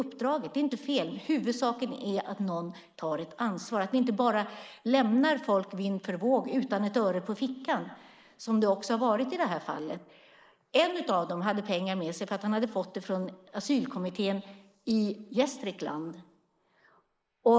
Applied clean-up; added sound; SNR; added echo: neural mask model Resemble Enhance denoiser.